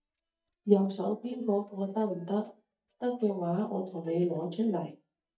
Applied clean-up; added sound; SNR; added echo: neural mask model DeepFilterNet 3.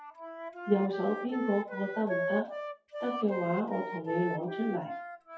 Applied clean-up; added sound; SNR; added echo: classical method WPE with log-MMSE.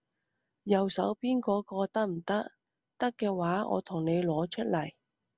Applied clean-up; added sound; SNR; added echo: none; none; none; none.